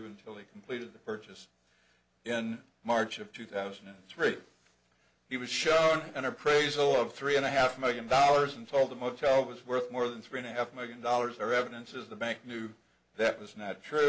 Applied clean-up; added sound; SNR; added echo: none; Cowbell; 15 dB; none.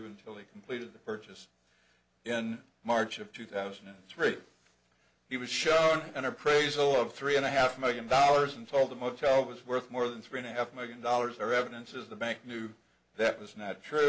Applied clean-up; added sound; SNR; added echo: none; none; none; none.